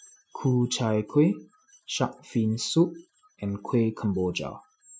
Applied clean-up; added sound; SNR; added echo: classical method Wiener filter.